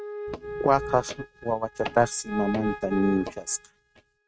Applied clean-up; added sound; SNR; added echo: neural mask model RNNoise.